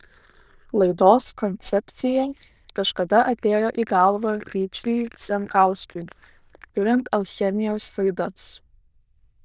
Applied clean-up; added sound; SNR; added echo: neural diffusion model UNIVERSE++.